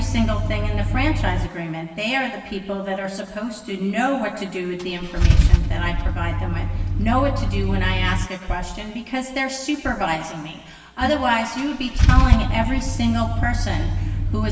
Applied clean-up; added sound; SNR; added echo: none; Idling / Engine starting / Car; -3 dB; reverberation time 1.4 s.